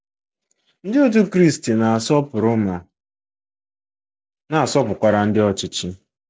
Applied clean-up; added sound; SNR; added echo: none; none; none; none.